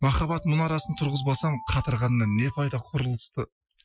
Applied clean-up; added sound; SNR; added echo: classical method Wiener filter.